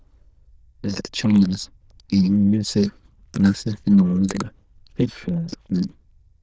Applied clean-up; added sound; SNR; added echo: neural diffusion model UNIVERSE++.